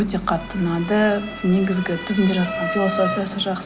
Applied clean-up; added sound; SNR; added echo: none; Motor vehicle (road) / Siren; 9 dB; none.